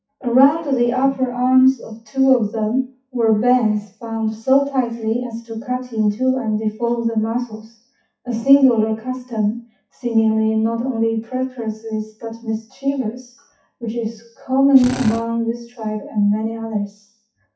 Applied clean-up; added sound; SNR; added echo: classical method WPE with log-MMSE.